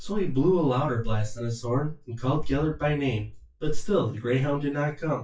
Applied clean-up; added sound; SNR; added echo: classical method WPE with log-MMSE.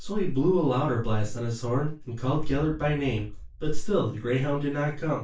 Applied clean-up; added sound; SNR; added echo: none; Boom; 18 dB; reverberation time 0.2 s.